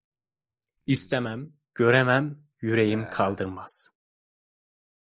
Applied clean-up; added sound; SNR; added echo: neural mask model Resemble Enhance denoiser.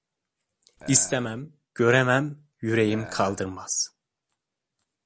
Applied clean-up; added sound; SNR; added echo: none; Burping, eructation; 16 dB; none.